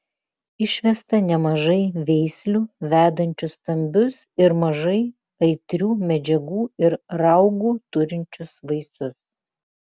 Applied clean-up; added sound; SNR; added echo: none; none; none; none.